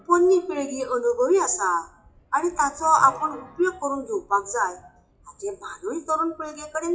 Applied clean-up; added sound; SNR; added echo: classical method WPE with log-MMSE.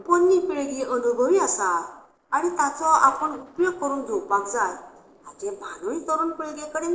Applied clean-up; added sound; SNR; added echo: neural separator model SepFormer DNS4.